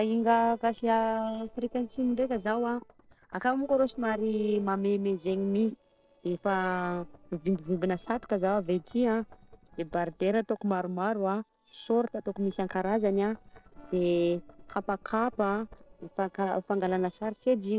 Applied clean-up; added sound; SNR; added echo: neural separator model SepFormer DNS4.